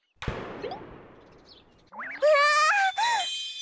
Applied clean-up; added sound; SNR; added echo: none; Gunshot, gunfire; 13 dB; none.